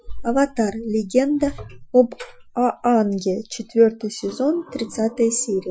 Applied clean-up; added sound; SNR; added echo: classical method Wiener filter.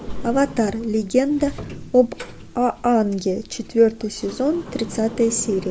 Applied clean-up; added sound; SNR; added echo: none; Sliding door; 17 dB; none.